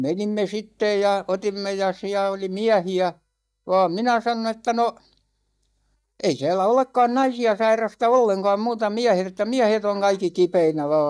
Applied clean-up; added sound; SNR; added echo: neural mask model DeepFilterNet 3.